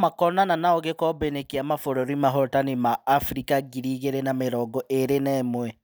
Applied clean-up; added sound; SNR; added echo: none; none; none; none.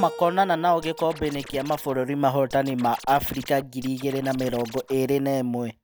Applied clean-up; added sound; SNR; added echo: none; Scratching (performance technique) + Keyboard (musical); 18 dB; none.